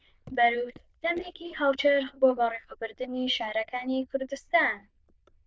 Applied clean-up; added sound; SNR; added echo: neural diffusion model UNIVERSE++.